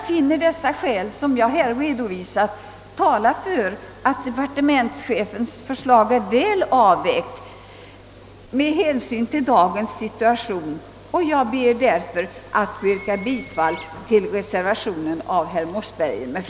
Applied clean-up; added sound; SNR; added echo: none; Bird; 19 dB; none.